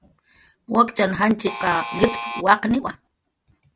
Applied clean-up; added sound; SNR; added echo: none; Alarm; 7 dB; none.